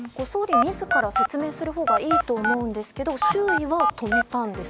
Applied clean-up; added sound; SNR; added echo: none; Telephone; -2 dB; none.